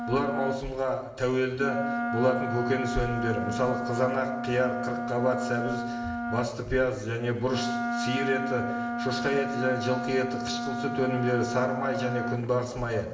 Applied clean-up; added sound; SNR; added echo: none; Wind instrument, woodwind instrument; 3 dB; reverberation time 1.0 s.